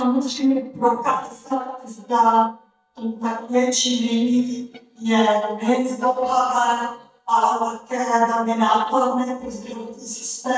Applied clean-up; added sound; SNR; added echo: neural mask model DeepFilterNet 3.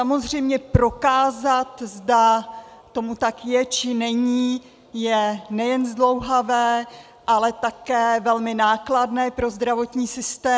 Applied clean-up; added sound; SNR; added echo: none; none; none; none.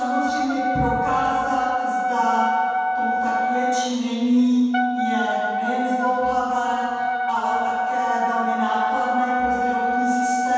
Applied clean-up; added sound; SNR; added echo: none; Wind instrument, woodwind instrument; 0 dB; reverberation time 2.1 s.